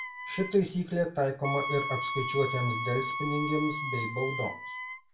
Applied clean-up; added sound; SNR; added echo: none; Wind instrument, woodwind instrument; 4 dB; reverberation time 0.3 s.